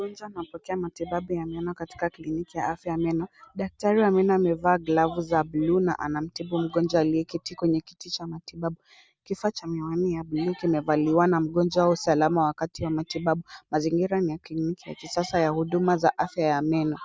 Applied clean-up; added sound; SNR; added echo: none; none; none; none.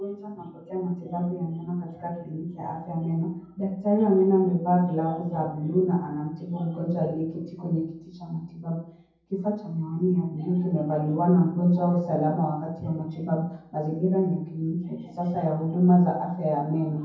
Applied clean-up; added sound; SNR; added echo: none; none; none; reverberation time 0.9 s.